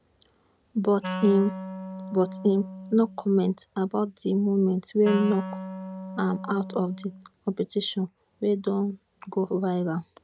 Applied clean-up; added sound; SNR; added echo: none; Wind instrument, woodwind instrument; 10 dB; none.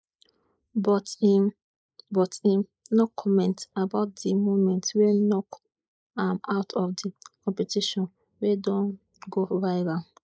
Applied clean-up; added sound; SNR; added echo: neural mask model Resemble Enhance denoiser.